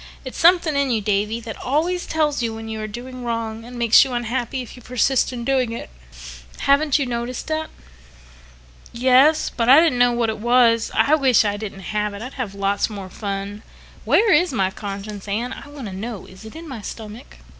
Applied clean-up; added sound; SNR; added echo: none; none; none; none.